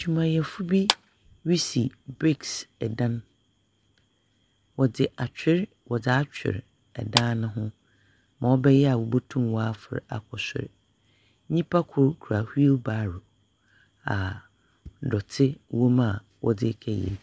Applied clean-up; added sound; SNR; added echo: none; Clapping; 6 dB; none.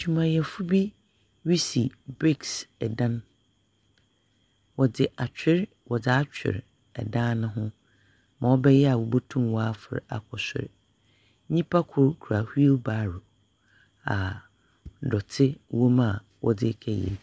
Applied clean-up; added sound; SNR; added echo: none; none; none; none.